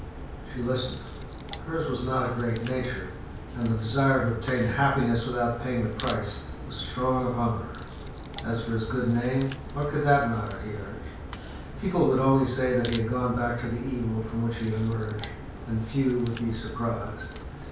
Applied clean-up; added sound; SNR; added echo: none; Crack; 9 dB; reverberation time 0.5 s.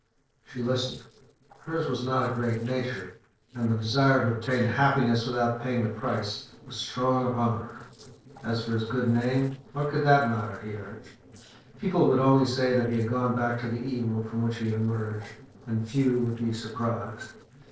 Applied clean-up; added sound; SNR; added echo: neural separator model SepFormer DNS4.